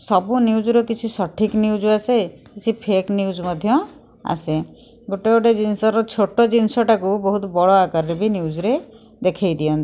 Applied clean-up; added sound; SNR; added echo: none; none; none; none.